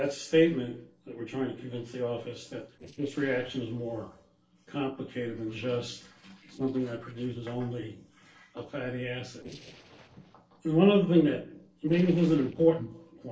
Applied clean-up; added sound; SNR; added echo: neural separator model SepFormer DNS4.